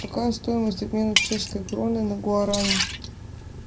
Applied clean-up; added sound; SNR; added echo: none; Liquid; 4 dB; reverberation time 0.3 s.